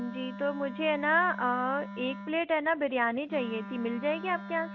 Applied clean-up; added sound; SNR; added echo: none; Wind instrument, woodwind instrument; 12 dB; none.